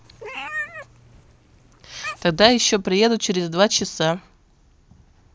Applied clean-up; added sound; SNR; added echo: none; Meow; 13 dB; none.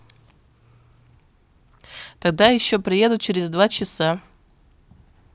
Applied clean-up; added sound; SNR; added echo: none; none; none; none.